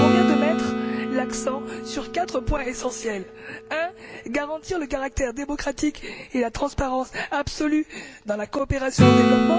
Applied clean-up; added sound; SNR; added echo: none; Acoustic guitar / Strum; -1 dB; none.